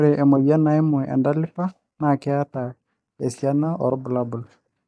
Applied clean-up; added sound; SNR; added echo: neural mask model DeepFilterNet 3.